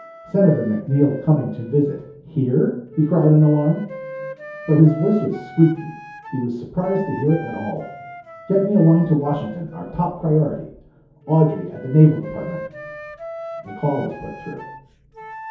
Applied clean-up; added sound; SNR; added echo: none; Wind instrument, woodwind instrument; 17 dB; reverberation time 0.6 s.